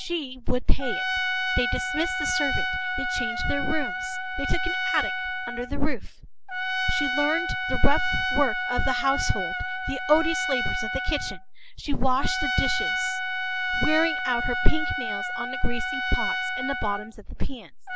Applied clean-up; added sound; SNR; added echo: none; Trumpet; 5 dB; none.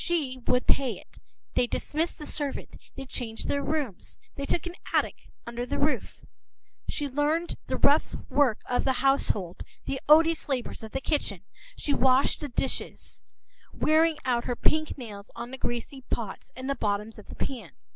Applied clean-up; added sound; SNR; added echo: none; none; none; none.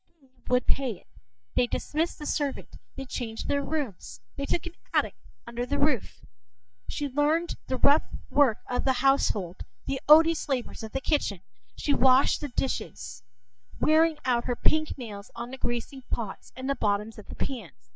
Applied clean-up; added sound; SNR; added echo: neural mask model DeepFilterNet 3.